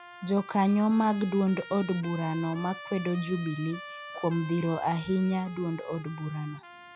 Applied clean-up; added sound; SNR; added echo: none; Trumpet; 16 dB; none.